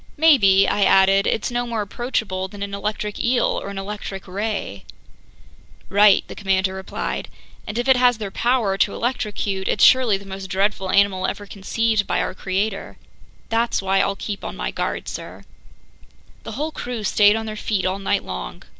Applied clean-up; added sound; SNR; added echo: none; none; none; none.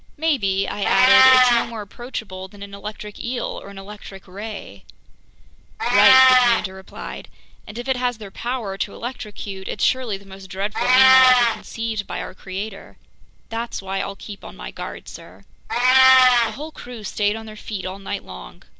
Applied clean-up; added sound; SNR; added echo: none; Meow; -3 dB; none.